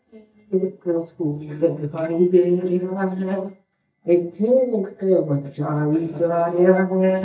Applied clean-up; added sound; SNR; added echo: neural mask model DeepFilterNet 3.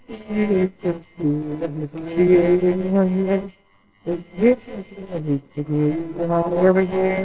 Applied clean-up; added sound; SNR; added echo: neural separator model SepFormer WHAMR!.